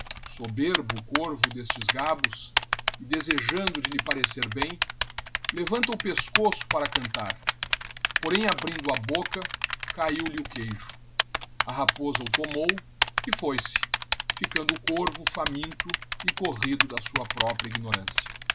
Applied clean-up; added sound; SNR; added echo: none; Typing; -2 dB; none.